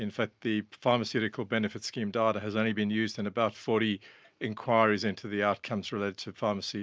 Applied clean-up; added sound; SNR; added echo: none; none; none; none.